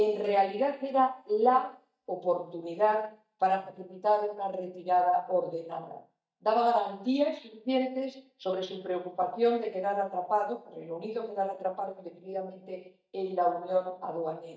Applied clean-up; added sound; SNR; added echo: neural mask model DeepFilterNet 3.